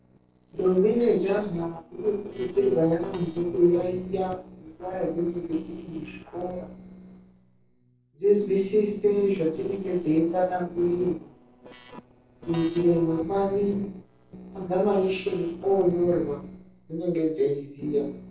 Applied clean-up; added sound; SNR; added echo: neural separator model SepFormer DNS4.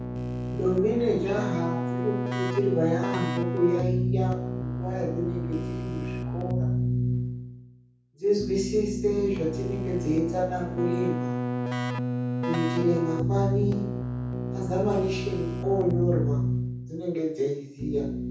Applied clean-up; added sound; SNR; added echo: none; Keyboard (musical); 0 dB; reverberation time 0.6 s.